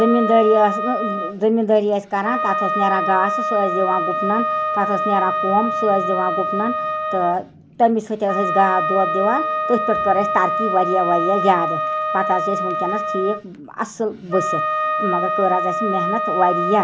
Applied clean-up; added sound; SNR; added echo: none; Wind instrument, woodwind instrument; 2 dB; none.